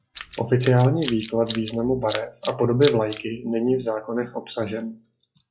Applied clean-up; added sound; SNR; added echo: classical method log-MMSE.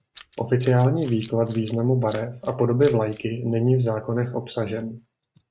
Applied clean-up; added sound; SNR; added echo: neural mask model RNNoise.